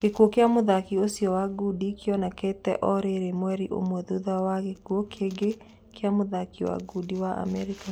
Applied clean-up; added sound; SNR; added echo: none; none; none; none.